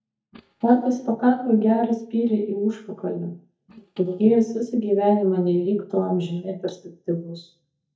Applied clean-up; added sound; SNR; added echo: neural mask model DeepFilterNet 3.